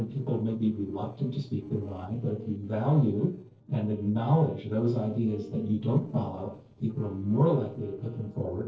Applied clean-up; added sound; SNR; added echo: neural separator model SepFormer DNS4.